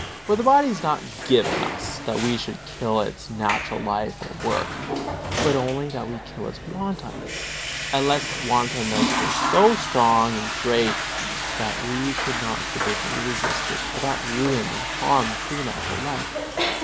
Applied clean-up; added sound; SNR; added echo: none; Toilet flush / Water; 3 dB; none.